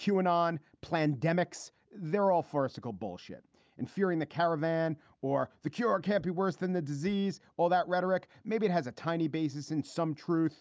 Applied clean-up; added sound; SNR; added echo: none; none; none; none.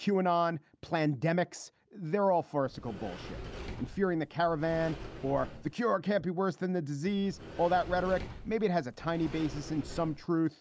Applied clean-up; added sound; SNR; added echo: none; Sliding door; 12 dB; none.